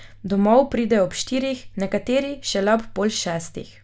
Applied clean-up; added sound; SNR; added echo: none; none; none; none.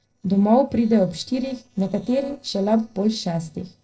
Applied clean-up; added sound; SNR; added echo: neural separator model SepFormer DNS4.